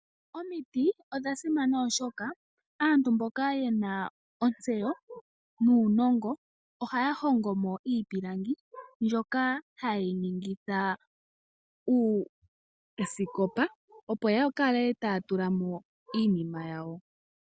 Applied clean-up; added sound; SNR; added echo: none; none; none; none.